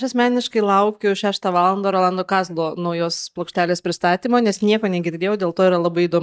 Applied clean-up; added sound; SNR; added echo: neural mask model DeepFilterNet 3.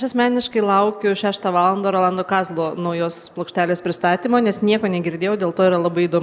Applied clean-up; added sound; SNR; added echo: none; none; none; none.